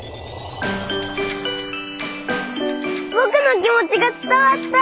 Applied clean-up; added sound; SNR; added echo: none; none; none; none.